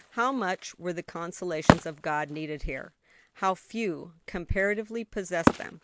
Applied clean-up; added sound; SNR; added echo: none; Wood; 0 dB; none.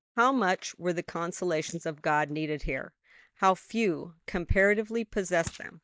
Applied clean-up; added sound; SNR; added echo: neural mask model DeepFilterNet 3.